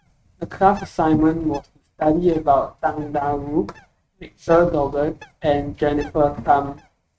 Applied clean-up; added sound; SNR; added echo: neural mask model RNNoise.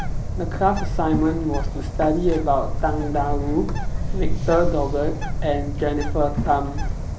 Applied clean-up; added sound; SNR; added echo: none; Bird; 0 dB; none.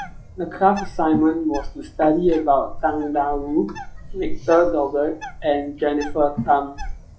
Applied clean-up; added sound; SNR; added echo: classical method log-MMSE.